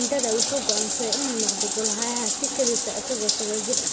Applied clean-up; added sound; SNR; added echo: none; Bathtub (filling or washing); -4 dB; reverberation time 1.1 s.